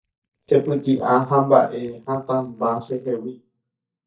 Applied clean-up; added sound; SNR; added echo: neural mask model DeepFilterNet 3.